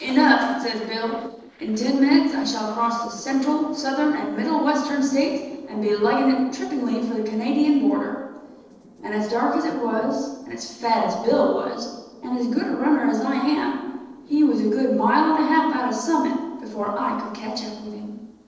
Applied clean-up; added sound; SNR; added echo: neural separator model SepFormer DNS4.